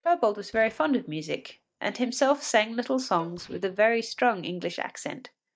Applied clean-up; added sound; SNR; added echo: neural mask model DeepFilterNet 3.